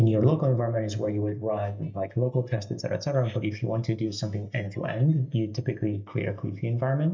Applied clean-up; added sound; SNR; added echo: neural mask model DeepFilterNet 3.